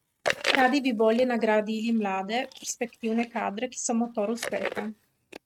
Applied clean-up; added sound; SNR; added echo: neural mask model RNNoise.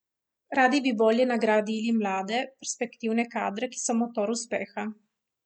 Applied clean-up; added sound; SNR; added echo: none; none; none; none.